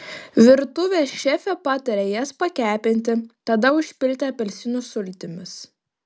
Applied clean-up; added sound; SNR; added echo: none; none; none; none.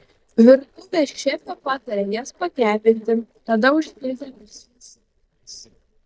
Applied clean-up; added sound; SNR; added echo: neural mask model DeepFilterNet 3.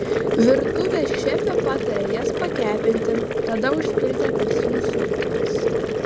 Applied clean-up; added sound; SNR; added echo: none; Boiling; -4 dB; none.